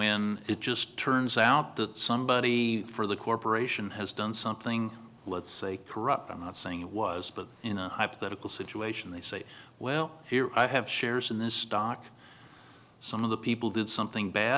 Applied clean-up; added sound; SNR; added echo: none; none; none; none.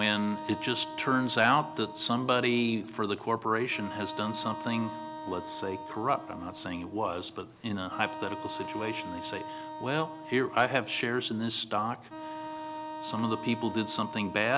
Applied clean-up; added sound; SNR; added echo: none; Wind instrument, woodwind instrument; 10 dB; none.